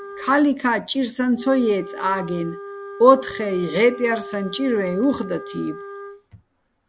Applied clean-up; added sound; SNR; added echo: none; Wind instrument, woodwind instrument; 15 dB; none.